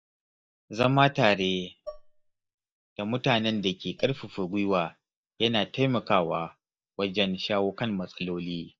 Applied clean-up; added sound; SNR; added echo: neural mask model DeepFilterNet 3.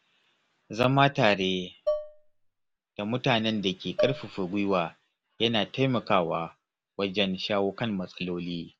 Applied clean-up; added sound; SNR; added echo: none; Dishes, pots, and pans; 5 dB; none.